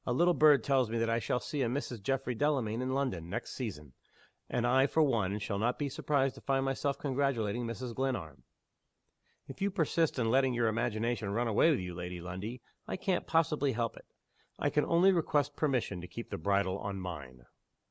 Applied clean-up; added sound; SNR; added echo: none; none; none; none.